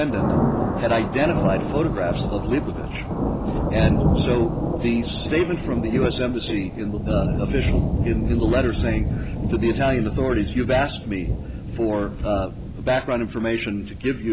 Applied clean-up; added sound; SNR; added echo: none; Thunder; 0 dB; none.